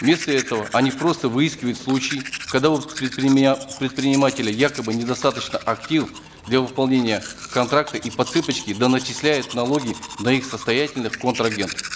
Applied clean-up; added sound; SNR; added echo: none; Domestic sounds, home sounds; 14 dB; none.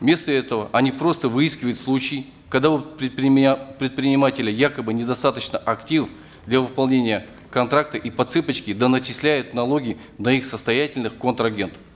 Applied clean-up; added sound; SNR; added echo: none; none; none; none.